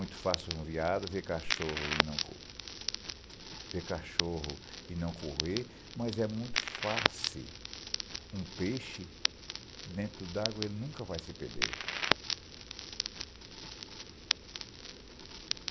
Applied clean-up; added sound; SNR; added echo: none; Crackle; -1 dB; none.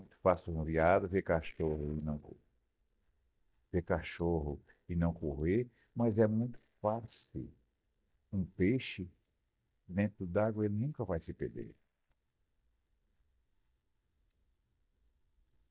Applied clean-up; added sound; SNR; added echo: neural mask model DeepFilterNet 3.